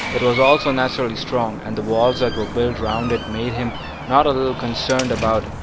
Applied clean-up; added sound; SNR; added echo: none; Door; 8 dB; none.